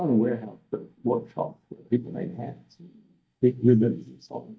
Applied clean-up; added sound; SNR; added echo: neural mask model DeepFilterNet 3.